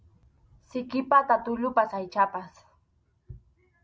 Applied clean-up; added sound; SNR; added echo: none; none; none; none.